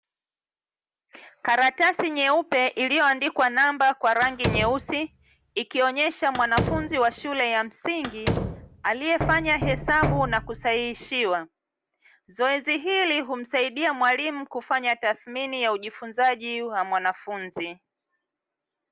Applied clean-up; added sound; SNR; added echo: none; Knock + Slam; 5 dB; none.